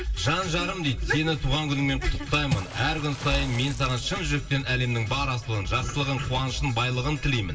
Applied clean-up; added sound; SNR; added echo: none; Water / Splash, splatter; 15 dB; reverberation time 2.8 s.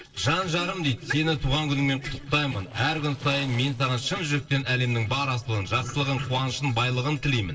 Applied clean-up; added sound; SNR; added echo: neural separator model SepFormer DNS4.